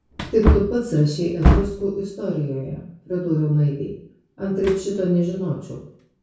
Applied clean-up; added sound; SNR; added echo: none; Wood; 2 dB; reverberation time 0.5 s.